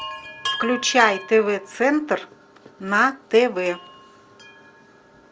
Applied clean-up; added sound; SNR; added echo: none; Chime; 13 dB; none.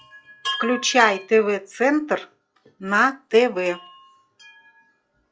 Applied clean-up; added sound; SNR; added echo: classical method log-MMSE.